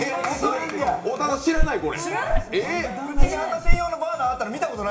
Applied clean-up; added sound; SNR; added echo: none; Walk, footsteps; -3 dB; reverberation time 0.4 s.